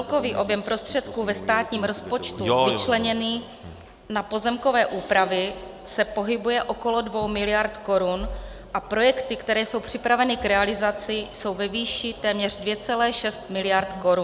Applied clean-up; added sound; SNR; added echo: none; none; none; none.